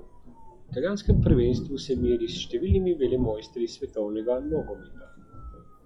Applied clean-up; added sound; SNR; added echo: classical method log-MMSE.